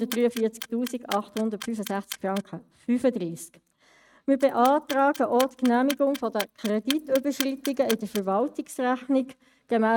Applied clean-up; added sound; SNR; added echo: neural mask model RNNoise.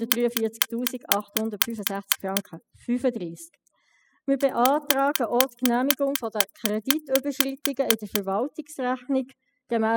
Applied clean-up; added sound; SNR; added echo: classical method spectral subtraction.